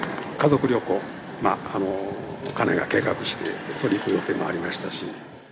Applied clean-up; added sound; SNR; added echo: none; none; none; none.